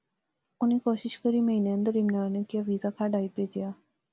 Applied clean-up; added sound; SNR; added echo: none; none; none; none.